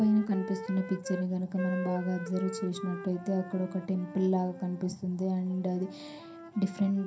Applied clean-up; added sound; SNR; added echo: none; Wind instrument, woodwind instrument; 12 dB; reverberation time 0.3 s.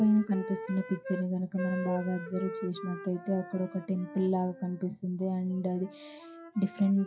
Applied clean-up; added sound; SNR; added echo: classical method WPE with log-MMSE.